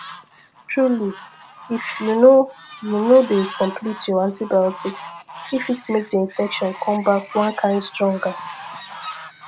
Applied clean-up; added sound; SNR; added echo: none; Fowl; 16 dB; none.